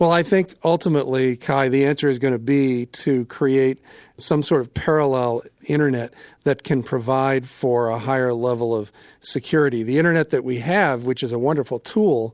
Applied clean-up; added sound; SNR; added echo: none; none; none; none.